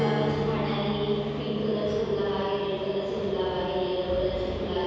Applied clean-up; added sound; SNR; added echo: none; Strum; 8 dB; reverberation time 2.1 s.